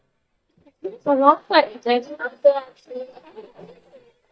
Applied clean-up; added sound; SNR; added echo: neural mask model DeepFilterNet 3.